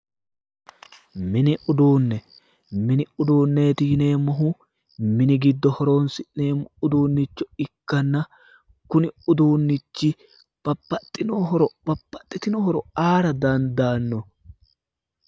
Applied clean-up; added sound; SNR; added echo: none; none; none; none.